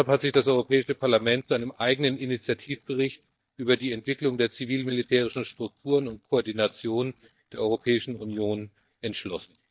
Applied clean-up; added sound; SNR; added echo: neural mask model DeepFilterNet 3.